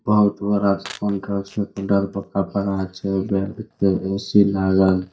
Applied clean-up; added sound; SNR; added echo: neural mask model DeepFilterNet 3.